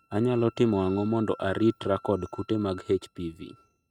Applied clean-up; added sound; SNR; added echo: neural mask model RNNoise.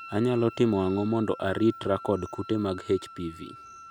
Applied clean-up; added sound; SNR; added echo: none; Wind instrument, woodwind instrument; 18 dB; none.